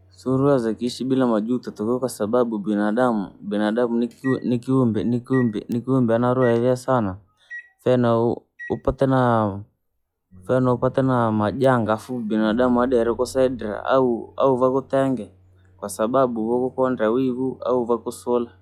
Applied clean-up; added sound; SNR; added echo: classical method log-MMSE.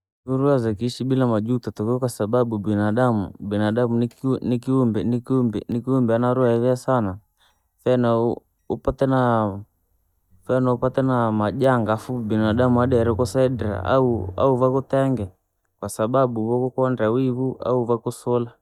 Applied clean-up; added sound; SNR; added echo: neural mask model DeepFilterNet 3.